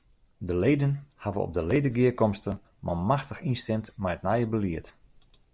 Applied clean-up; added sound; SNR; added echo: none; none; none; none.